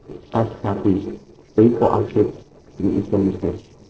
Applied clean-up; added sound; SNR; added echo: neural separator model SepFormer DNS4.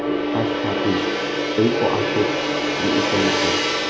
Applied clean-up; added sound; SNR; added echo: none; Gong; -5 dB; none.